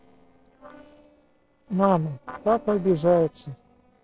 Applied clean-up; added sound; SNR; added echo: neural separator model SepFormer DNS4.